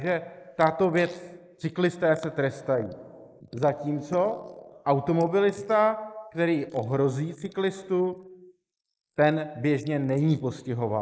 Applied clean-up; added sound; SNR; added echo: neural mask model Resemble Enhance denoiser.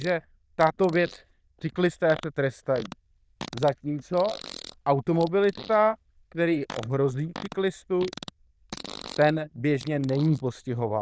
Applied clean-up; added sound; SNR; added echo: neural diffusion model UNIVERSE++.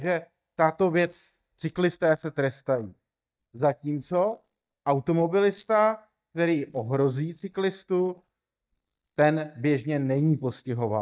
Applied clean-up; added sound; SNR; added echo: neural mask model DeepFilterNet 3.